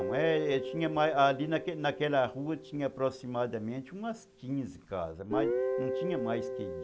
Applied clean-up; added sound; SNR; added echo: none; Guitar; 5 dB; none.